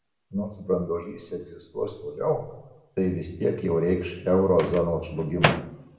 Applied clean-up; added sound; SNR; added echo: none; Microwave oven; 8 dB; reverberation time 0.7 s.